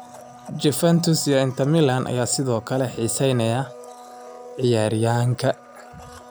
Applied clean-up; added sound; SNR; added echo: none; Domestic sounds, home sounds; 18 dB; none.